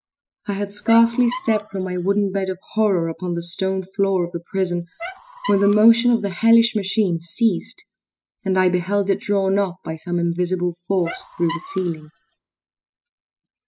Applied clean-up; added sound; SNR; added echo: classical method spectral subtraction.